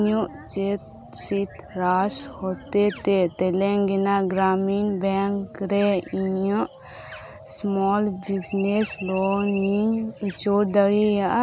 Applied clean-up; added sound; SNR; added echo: none; none; none; none.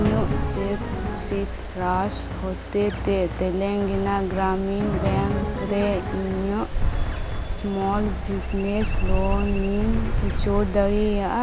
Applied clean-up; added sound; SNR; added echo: none; Drum + Stream; 1 dB; none.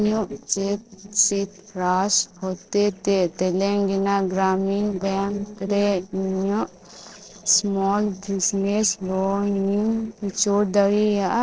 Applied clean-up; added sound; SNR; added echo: neural separator model SepFormer DNS4.